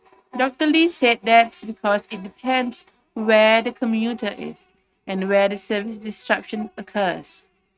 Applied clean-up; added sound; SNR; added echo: neural mask model RNNoise.